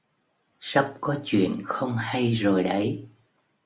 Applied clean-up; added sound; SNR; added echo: none; none; none; none.